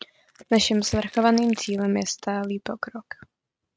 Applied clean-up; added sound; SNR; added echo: neural mask model RNNoise.